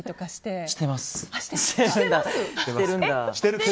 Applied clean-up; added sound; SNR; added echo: none; none; none; none.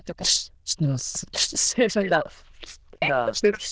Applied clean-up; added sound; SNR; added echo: neural diffusion model UNIVERSE++.